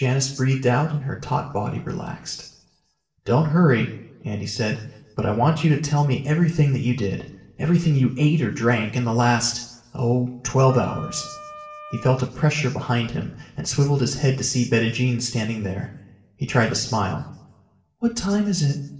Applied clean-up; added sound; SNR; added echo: none; Wind instrument, woodwind instrument; 16 dB; reverberation time 0.6 s.